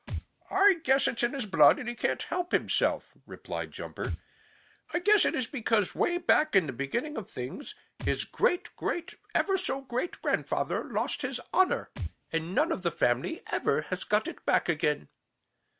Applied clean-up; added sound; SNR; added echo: none; Thump, thud; 16 dB; none.